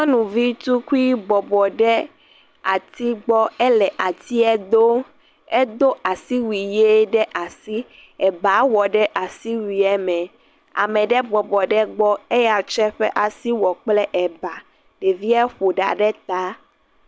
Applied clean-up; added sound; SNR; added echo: none; none; none; none.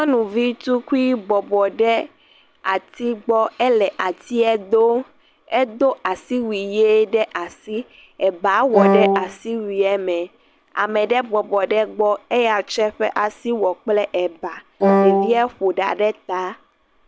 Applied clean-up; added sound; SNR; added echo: none; Wind instrument, woodwind instrument; -4 dB; none.